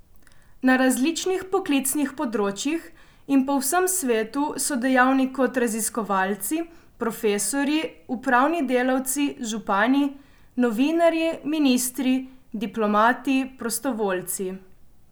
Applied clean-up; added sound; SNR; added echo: none; none; none; none.